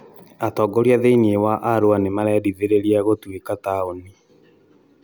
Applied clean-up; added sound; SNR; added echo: none; none; none; none.